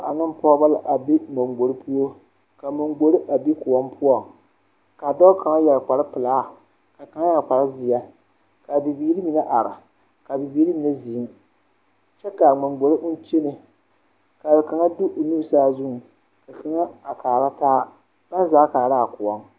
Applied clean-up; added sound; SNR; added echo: none; none; none; none.